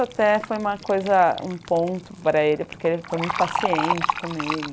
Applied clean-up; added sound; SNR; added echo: none; Fill (with liquid); 7 dB; none.